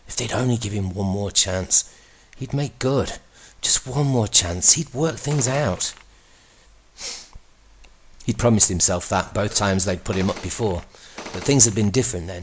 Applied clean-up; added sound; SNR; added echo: none; Gunshot, gunfire; 15 dB; none.